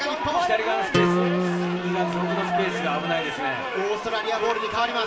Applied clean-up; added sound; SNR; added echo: none; Acoustic guitar; 0 dB; reverberation time 0.6 s.